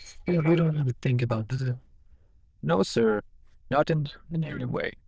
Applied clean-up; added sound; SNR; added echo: neural diffusion model UNIVERSE++.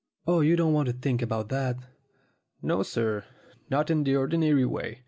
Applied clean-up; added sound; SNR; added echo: none; none; none; none.